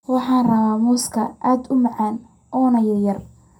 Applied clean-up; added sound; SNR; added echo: none; none; none; reverberation time 0.2 s.